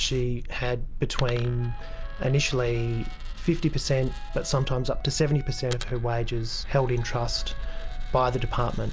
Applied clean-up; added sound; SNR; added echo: none; Coin (dropping) + Wind instrument, woodwind instrument; 18 dB; none.